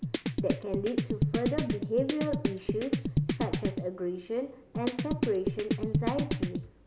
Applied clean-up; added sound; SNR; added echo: none; Drum kit; -3 dB; none.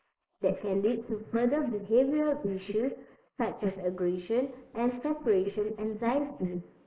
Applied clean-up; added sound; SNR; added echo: neural mask model Resemble Enhance denoiser.